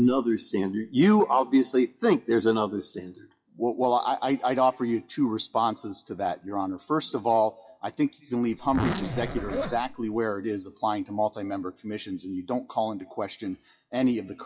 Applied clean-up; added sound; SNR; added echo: classical method WPE with log-MMSE.